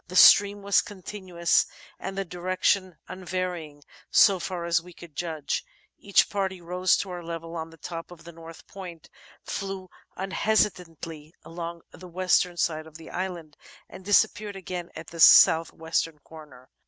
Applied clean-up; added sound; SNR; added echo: none; none; none; none.